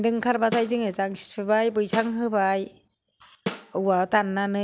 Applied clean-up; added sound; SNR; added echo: none; Snare drum; 12 dB; none.